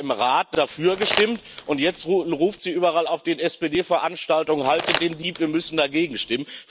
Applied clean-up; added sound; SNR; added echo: none; Crumpling, crinkling; 10 dB; none.